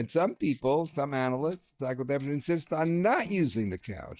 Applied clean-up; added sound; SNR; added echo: neural mask model DeepFilterNet 3.